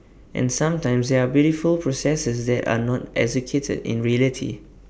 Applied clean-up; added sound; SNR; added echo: none; none; none; none.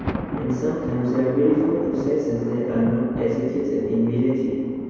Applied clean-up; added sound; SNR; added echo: none; Thunder; 11 dB; reverberation time 2.2 s.